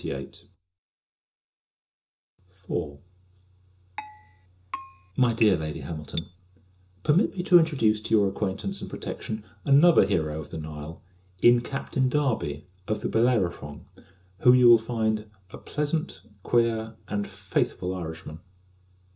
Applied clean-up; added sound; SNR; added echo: none; Keyboard (musical); 14 dB; reverberation time 0.2 s.